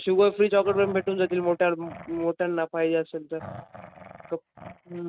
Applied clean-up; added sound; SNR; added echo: neural mask model RNNoise.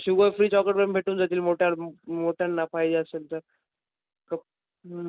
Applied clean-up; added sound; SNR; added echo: none; none; none; none.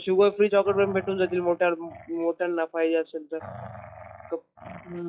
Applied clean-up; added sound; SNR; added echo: classical method log-MMSE.